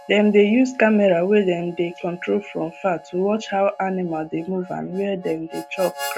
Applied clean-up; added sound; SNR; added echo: none; Harmonica; 18 dB; none.